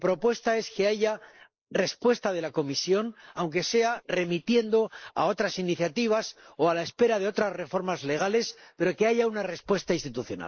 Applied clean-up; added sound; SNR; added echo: neural mask model Resemble Enhance denoiser.